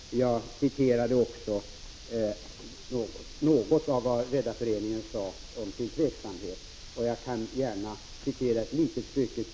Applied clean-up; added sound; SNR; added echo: none; none; none; none.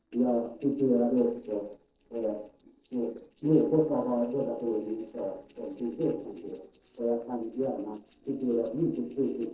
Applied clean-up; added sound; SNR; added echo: neural separator model SepFormer DNS4.